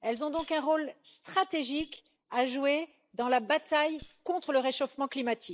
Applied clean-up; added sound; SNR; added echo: neural mask model Resemble Enhance denoiser.